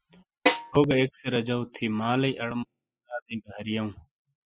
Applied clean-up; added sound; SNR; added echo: classical method spectral subtraction.